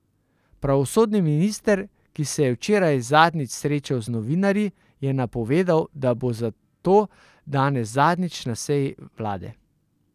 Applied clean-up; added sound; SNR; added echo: none; none; none; none.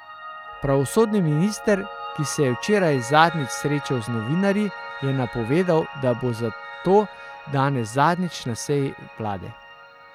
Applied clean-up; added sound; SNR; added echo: none; Piano; 14 dB; none.